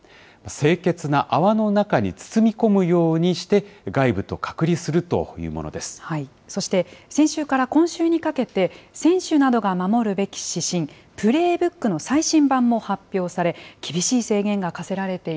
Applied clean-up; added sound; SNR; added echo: none; none; none; none.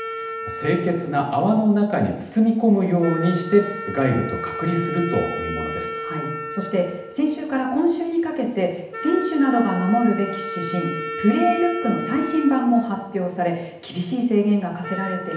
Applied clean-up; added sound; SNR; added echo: none; Wind instrument, woodwind instrument; 10 dB; reverberation time 0.8 s.